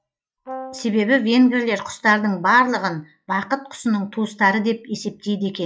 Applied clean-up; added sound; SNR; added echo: classical method log-MMSE.